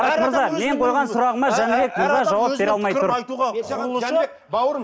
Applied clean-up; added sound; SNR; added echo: none; none; none; none.